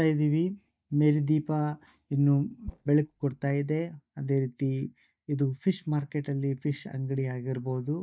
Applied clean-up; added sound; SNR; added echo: neural mask model DeepFilterNet 3.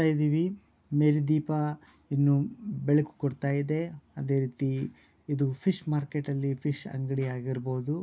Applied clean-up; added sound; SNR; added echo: none; none; none; none.